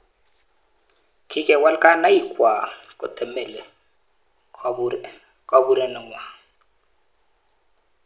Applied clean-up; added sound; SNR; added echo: none; none; none; none.